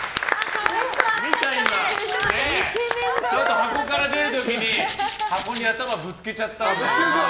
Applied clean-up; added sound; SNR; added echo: none; Rattle (instrument); 11 dB; none.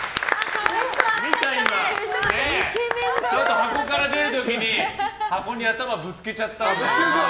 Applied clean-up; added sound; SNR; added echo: none; none; none; none.